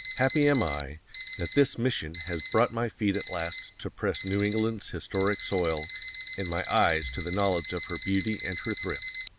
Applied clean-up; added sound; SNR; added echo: none; Alarm; -5 dB; none.